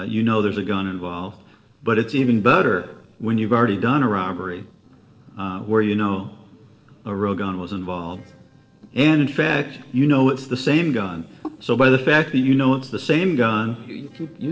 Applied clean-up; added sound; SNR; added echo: neural separator model SepFormer DNS4.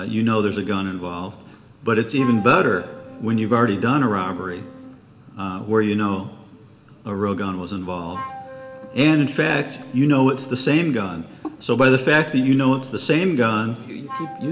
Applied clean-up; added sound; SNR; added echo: none; Wind instrument, woodwind instrument; 19 dB; reverberation time 1.7 s.